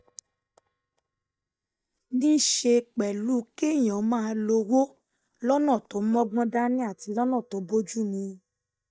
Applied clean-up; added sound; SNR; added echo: neural mask model DeepFilterNet 3.